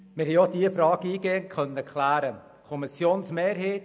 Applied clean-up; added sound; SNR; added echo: none; none; none; none.